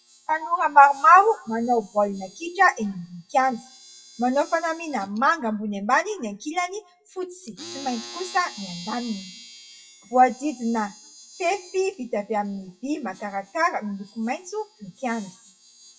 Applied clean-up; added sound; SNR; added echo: classical method WPE with log-MMSE.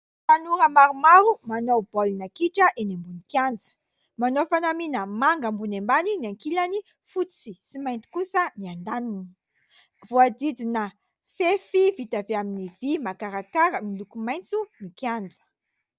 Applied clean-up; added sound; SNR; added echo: none; none; none; none.